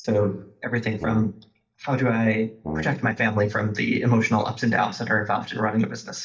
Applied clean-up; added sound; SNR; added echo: neural mask model DeepFilterNet 3.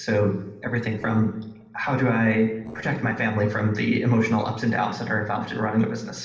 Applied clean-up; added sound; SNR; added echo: neural separator model SepFormer DNS4.